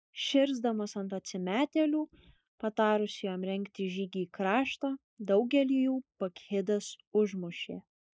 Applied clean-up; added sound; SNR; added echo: neural mask model Resemble Enhance denoiser.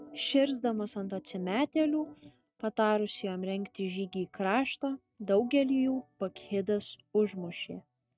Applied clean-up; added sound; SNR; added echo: neural mask model RNNoise.